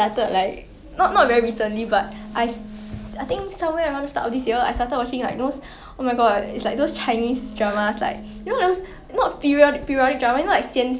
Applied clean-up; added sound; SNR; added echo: none; Wind instrument, woodwind instrument; 17 dB; none.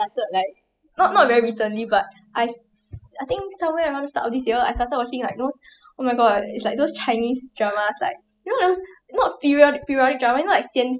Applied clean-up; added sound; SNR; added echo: classical method spectral subtraction.